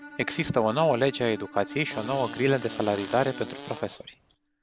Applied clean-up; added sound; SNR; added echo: none; Fart + Bowed string instrument; 13 dB; none.